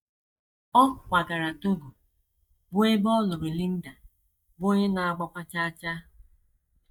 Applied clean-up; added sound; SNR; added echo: neural mask model DeepFilterNet 3.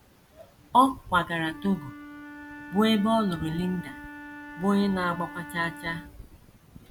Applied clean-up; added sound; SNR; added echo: none; Wind instrument, woodwind instrument; 16 dB; none.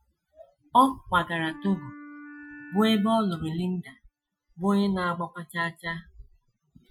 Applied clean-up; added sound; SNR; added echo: classical method Wiener filter.